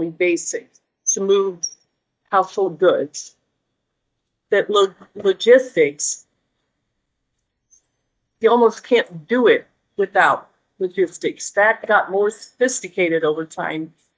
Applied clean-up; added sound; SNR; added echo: neural mask model DeepFilterNet 3.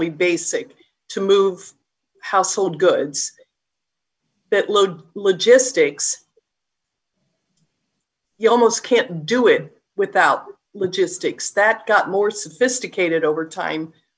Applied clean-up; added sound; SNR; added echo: none; none; none; none.